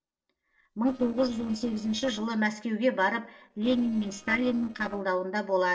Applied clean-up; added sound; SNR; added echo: neural separator model SepFormer DNS4.